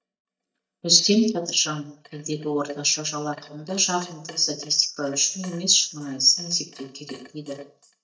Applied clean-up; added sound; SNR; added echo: neural mask model DeepFilterNet 3.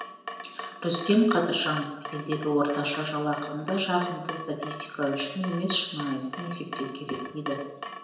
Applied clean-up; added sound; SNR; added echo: none; Drip / Water tap, faucet; 14 dB; reverberation time 0.9 s.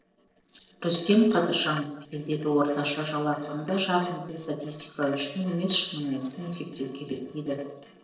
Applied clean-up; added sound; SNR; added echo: neural separator model SepFormer DNS4.